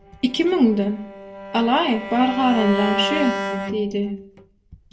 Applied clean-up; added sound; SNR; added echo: none; Bowed string instrument; 8 dB; reverberation time 0.6 s.